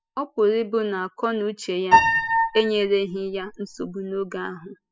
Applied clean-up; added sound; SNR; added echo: classical method spectral subtraction.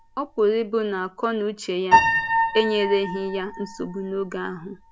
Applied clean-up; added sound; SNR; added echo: none; Piano; 1 dB; none.